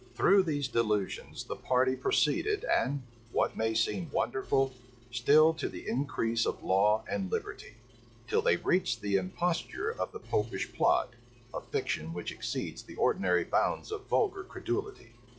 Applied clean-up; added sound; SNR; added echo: classical method log-MMSE.